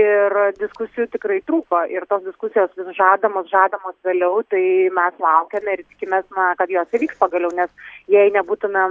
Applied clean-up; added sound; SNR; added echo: none; none; none; none.